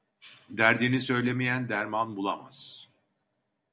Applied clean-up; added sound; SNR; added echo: none; none; none; none.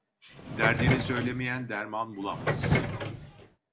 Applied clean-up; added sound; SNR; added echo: none; Subway, metro, underground; -2 dB; none.